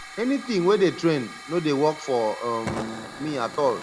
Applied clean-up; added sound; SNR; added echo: none; Hiss / Fire; 13 dB; none.